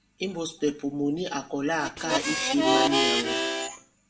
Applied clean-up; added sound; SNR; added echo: none; Harmonica; -4 dB; reverberation time 0.4 s.